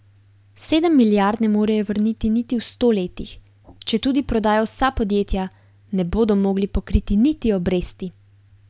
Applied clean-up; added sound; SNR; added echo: none; none; none; none.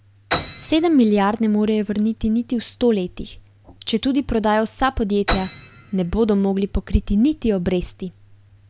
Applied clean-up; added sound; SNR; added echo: none; Piano; 15 dB; none.